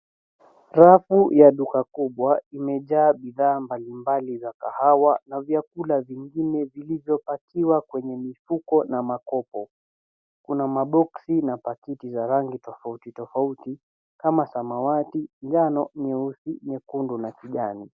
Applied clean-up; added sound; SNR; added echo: none; none; none; none.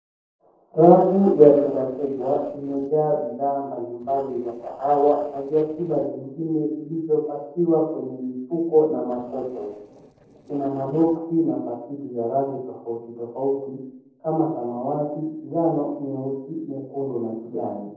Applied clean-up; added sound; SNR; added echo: neural separator model SepFormer DNS4.